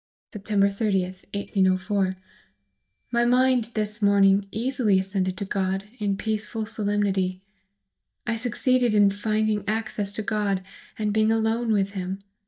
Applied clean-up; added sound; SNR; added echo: neural mask model DeepFilterNet 3.